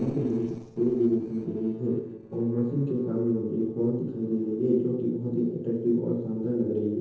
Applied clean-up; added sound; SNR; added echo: neural separator model SepFormer DNS4.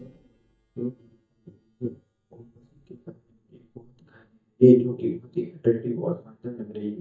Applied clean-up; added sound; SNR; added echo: neural mask model DeepFilterNet 3.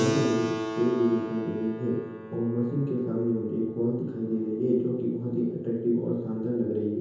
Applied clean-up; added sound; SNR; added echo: none; Keyboard (musical); 8 dB; reverberation time 0.9 s.